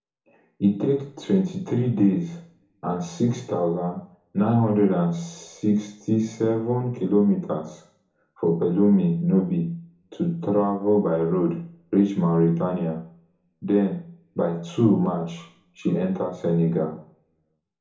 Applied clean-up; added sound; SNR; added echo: none; none; none; reverberation time 0.7 s.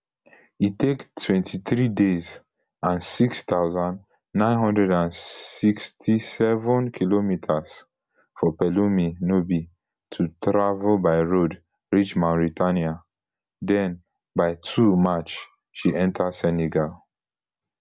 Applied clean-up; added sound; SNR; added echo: none; none; none; none.